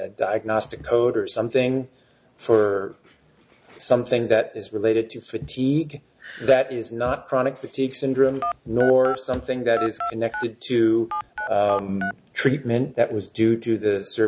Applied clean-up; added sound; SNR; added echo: none; Telephone; 9 dB; none.